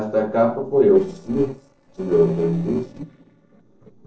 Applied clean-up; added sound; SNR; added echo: neural separator model SepFormer DNS4.